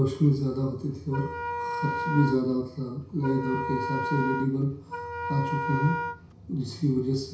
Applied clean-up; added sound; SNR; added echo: none; Wind instrument, woodwind instrument; 5 dB; reverberation time 0.6 s.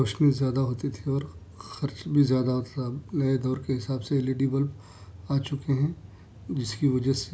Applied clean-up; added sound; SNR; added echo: none; none; none; none.